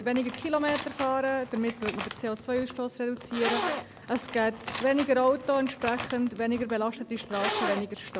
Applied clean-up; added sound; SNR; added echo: none; Zipper (clothing); 8 dB; none.